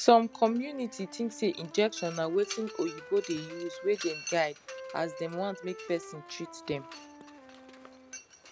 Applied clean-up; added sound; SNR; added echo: none; Mechanisms + Wind instrument, woodwind instrument; 13 dB; none.